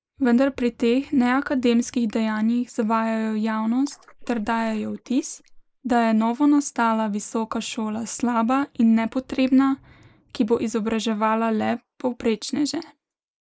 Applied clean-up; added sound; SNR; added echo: neural mask model Resemble Enhance denoiser.